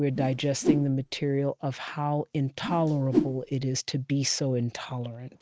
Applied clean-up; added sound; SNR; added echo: neural mask model RNNoise.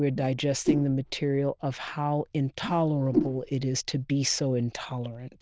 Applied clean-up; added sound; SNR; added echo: neural diffusion model UNIVERSE++.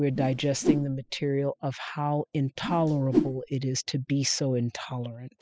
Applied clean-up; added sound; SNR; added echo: classical method spectral subtraction.